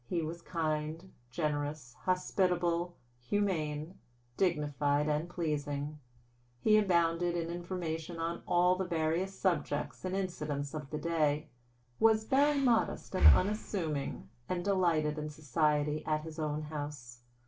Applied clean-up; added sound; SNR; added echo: none; Breathing; 0 dB; reverberation time 0.2 s.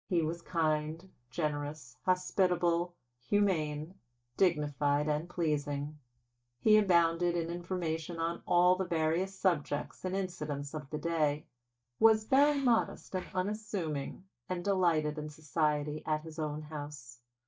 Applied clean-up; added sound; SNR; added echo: neural mask model DeepFilterNet 3.